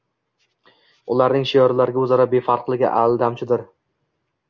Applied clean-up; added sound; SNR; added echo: none; none; none; none.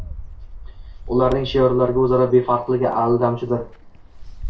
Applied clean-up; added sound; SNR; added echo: none; Bird; 13 dB; reverberation time 0.3 s.